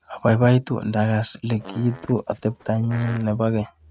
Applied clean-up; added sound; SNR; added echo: neural mask model RNNoise.